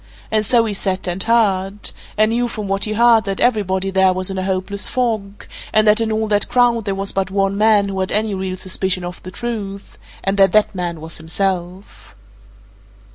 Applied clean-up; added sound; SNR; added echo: none; none; none; none.